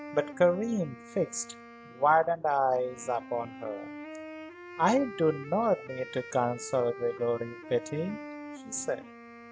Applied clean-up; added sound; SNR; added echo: none; Wind instrument, woodwind instrument; 14 dB; none.